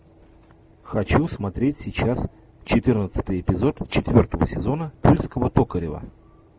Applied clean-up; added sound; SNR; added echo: none; none; none; none.